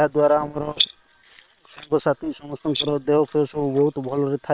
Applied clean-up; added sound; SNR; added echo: neural separator model SepFormer WHAM!.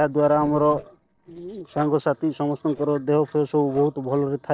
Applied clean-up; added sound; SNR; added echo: neural separator model SepFormer DNS4.